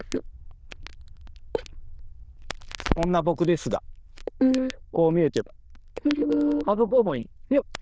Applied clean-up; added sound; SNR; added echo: neural diffusion model UNIVERSE++.